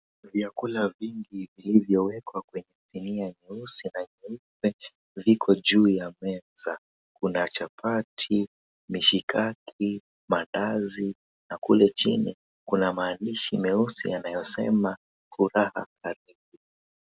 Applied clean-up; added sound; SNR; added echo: none; none; none; none.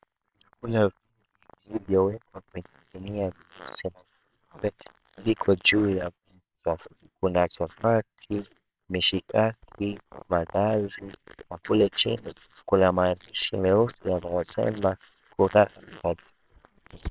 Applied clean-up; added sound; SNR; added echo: neural separator model SepFormer WHAMR!.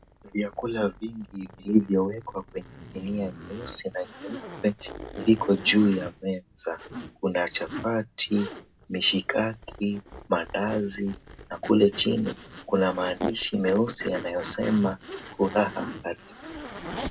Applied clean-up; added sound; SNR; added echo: none; Zipper (clothing); 13 dB; reverberation time 0.2 s.